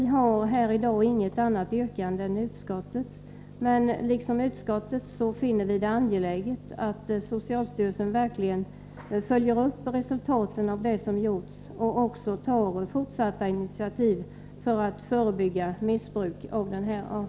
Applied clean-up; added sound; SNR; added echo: none; none; none; none.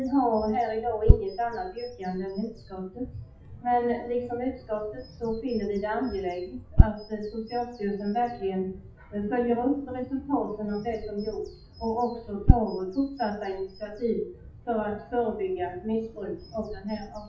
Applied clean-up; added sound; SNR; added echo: classical method WPE with log-MMSE.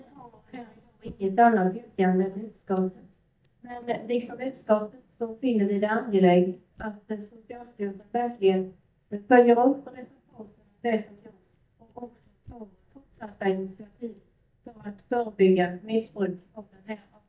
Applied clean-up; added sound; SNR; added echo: neural mask model DeepFilterNet 3.